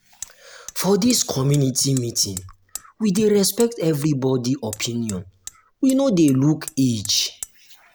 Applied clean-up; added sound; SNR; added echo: none; Hammer; 19 dB; none.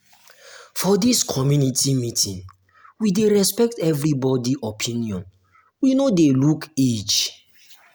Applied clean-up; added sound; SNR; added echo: none; none; none; none.